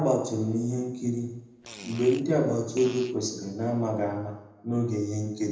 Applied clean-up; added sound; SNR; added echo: none; Fart; 19 dB; reverberation time 0.8 s.